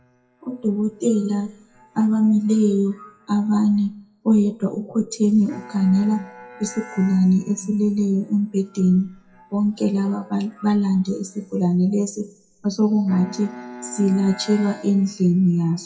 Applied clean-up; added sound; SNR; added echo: classical method WPE with log-MMSE.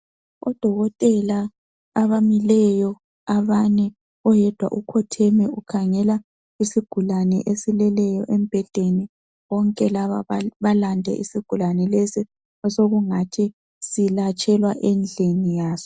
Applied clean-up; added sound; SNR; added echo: none; none; none; none.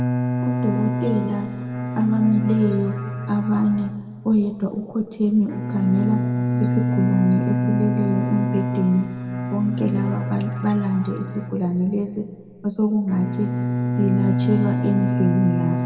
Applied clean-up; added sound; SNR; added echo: none; Bowed string instrument; 2 dB; reverberation time 1.9 s.